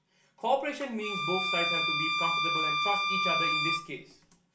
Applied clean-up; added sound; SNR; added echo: none; Bowed string instrument; -5 dB; reverberation time 0.2 s.